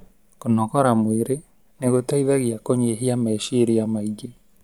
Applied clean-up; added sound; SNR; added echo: none; none; none; none.